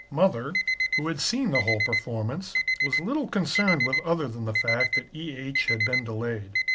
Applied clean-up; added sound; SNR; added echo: none; Alarm; 0 dB; none.